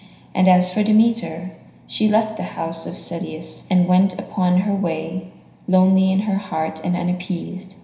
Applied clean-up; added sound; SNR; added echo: none; none; none; reverberation time 0.9 s.